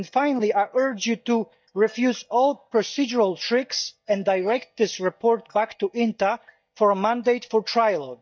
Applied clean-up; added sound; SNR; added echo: neural mask model DeepFilterNet 3.